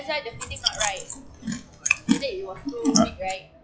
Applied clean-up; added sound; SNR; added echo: classical method log-MMSE.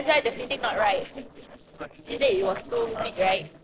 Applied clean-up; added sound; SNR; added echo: neural separator model SepFormer DNS4.